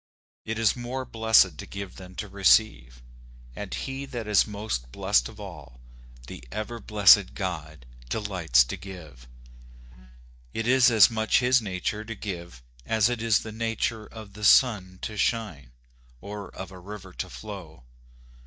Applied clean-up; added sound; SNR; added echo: neural mask model DeepFilterNet 3.